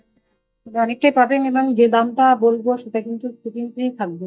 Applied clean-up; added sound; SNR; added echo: neural mask model DeepFilterNet 3.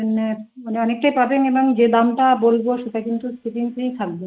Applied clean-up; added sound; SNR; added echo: neural mask model Resemble Enhance denoiser.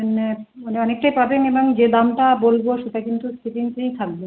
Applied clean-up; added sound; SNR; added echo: none; none; none; none.